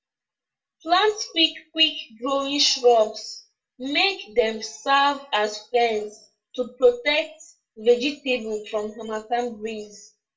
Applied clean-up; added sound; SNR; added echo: none; none; none; reverberation time 0.2 s.